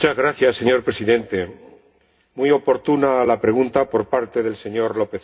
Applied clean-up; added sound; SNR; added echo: none; none; none; reverberation time 0.3 s.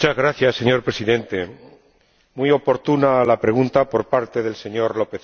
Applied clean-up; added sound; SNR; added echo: none; none; none; none.